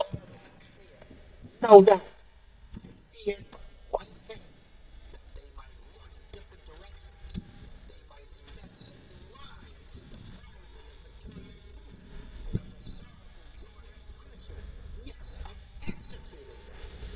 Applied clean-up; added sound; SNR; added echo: neural mask model DeepFilterNet 3.